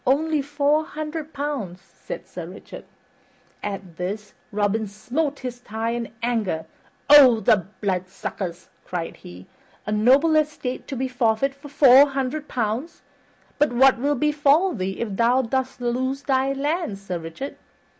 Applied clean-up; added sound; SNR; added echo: none; none; none; none.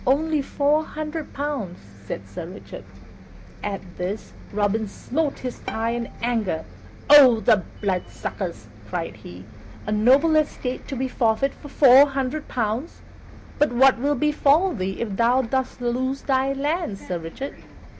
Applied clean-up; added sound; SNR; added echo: none; Bus + Bowed string instrument; 17 dB; none.